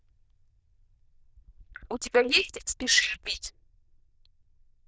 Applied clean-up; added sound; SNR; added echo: neural diffusion model UNIVERSE++.